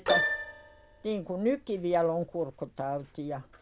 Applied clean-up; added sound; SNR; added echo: none; Keyboard (musical); 4 dB; none.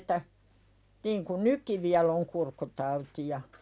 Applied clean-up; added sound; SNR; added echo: none; none; none; none.